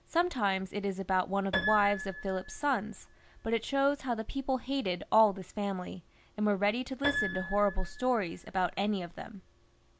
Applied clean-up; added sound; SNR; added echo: none; Piano; 9 dB; none.